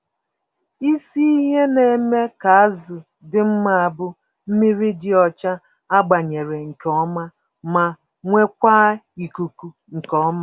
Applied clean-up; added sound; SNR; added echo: none; none; none; none.